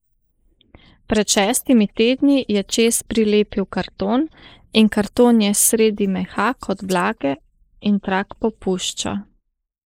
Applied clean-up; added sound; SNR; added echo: neural mask model Resemble Enhance denoiser.